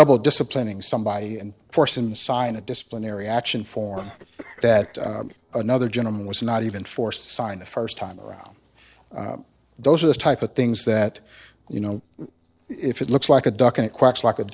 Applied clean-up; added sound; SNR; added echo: neural separator model SepFormer DNS4.